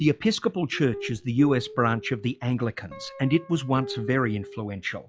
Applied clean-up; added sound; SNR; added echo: classical method log-MMSE.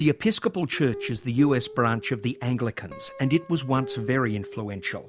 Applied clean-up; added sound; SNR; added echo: none; Guitar; 15 dB; none.